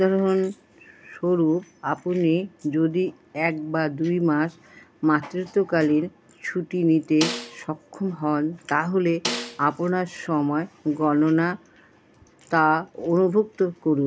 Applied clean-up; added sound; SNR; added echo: none; Snare drum; 9 dB; none.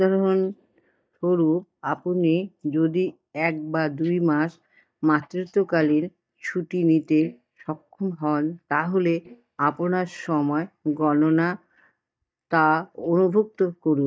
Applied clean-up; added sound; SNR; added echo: neural mask model DeepFilterNet 3.